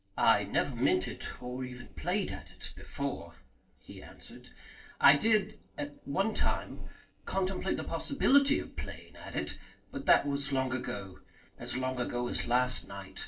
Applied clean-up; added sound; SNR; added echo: neural separator model SepFormer DNS4.